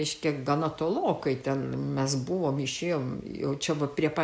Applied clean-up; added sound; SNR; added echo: none; none; none; none.